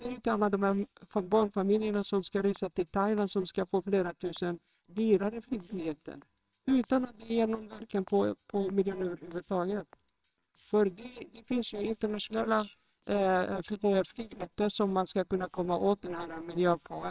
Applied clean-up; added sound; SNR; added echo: neural separator model SepFormer WHAMR!.